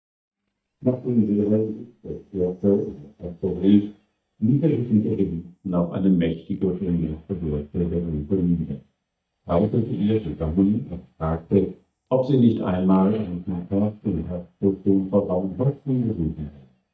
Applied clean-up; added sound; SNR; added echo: neural mask model DeepFilterNet 3.